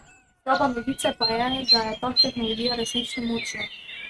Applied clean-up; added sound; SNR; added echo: neural mask model RNNoise.